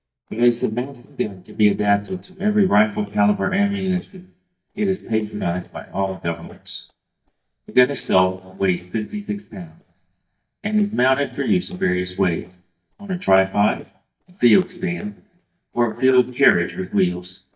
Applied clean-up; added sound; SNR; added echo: neural mask model DeepFilterNet 3.